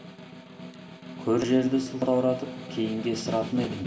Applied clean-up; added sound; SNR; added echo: none; Snare drum; 12 dB; reverberation time 2.0 s.